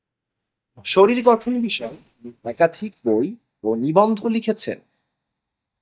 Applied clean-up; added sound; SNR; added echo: neural mask model DeepFilterNet 3.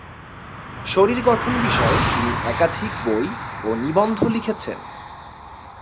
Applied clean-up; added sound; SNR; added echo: none; Car passing by; 4 dB; none.